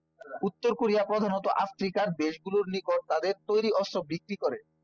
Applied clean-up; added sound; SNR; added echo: classical method spectral subtraction.